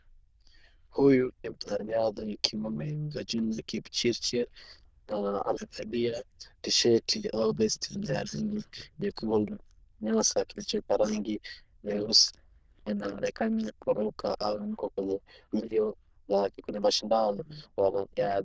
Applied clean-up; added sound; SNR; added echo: neural diffusion model UNIVERSE++.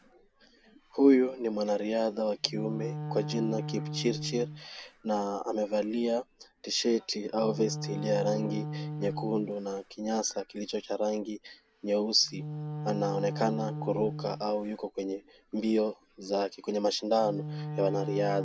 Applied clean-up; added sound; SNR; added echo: none; Wind instrument, woodwind instrument; 9 dB; none.